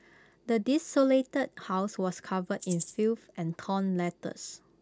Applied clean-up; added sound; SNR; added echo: none; Rattle (instrument); 12 dB; none.